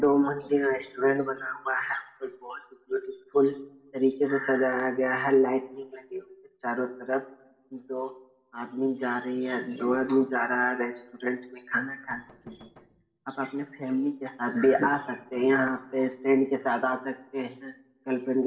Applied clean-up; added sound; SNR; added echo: neural separator model SepFormer DNS4.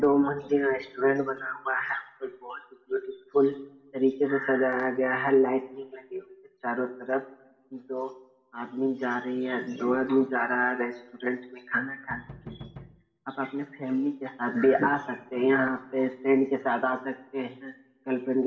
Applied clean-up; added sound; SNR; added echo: none; Knock; 18 dB; reverberation time 0.6 s.